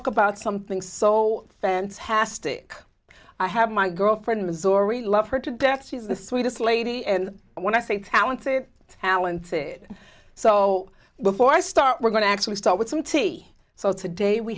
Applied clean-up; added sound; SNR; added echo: none; none; none; none.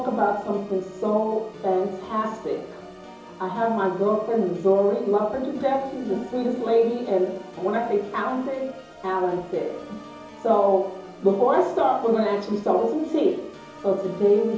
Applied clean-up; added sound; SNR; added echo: none; Organ; 18 dB; reverberation time 2.8 s.